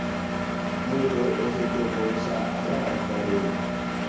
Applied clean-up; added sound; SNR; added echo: none; Engine; -2 dB; reverberation time 0.6 s.